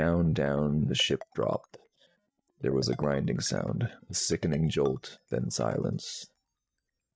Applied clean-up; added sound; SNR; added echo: neural mask model DeepFilterNet 3.